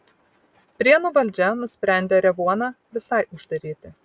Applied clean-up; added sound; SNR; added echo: none; none; none; none.